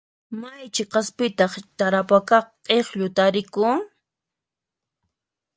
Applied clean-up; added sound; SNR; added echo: none; none; none; none.